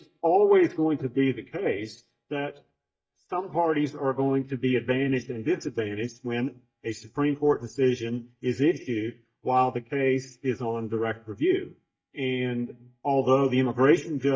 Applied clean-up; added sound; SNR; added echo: neural mask model DeepFilterNet 3.